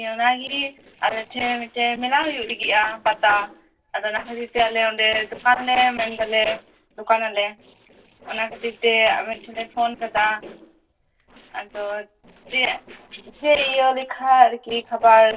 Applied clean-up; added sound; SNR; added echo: neural separator model SepFormer DNS4.